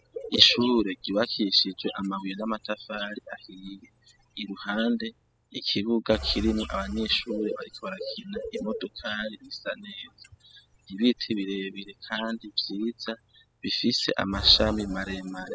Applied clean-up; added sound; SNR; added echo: classical method spectral subtraction.